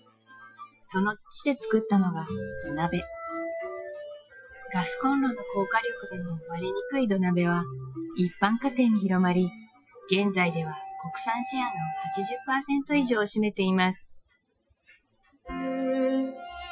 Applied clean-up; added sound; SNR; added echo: classical method Wiener filter.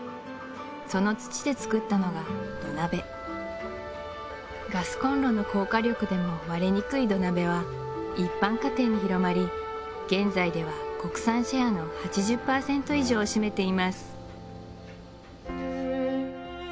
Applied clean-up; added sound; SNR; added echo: none; none; none; none.